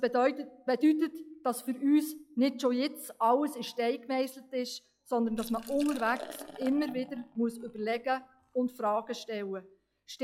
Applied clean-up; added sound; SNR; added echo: classical method log-MMSE.